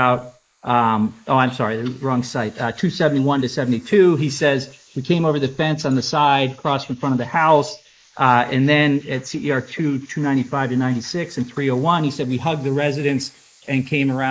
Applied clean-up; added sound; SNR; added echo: neural mask model Resemble Enhance denoiser.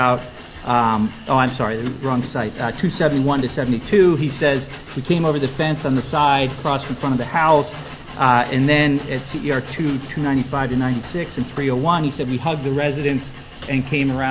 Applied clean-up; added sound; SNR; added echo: none; Train; 15 dB; none.